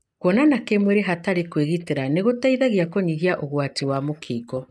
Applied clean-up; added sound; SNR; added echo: neural mask model DeepFilterNet 3.